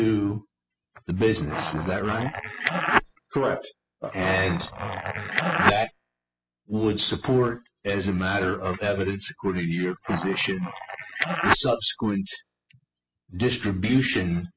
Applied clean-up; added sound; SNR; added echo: classical method spectral subtraction.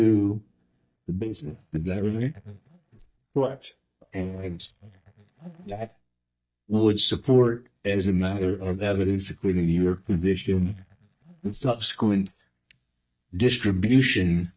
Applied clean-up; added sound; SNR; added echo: neural mask model DeepFilterNet 3.